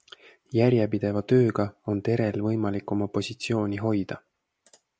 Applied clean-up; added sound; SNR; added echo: none; none; none; none.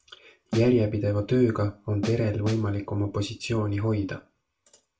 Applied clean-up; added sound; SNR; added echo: none; Snare drum; 10 dB; reverberation time 0.2 s.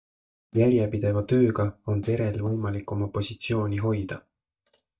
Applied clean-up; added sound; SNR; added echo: neural mask model DeepFilterNet 3.